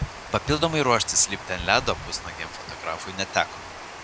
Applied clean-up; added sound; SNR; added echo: none; Water; 10 dB; none.